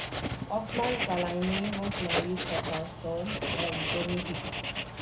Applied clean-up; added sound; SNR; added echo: none; Writing; 0 dB; reverberation time 0.4 s.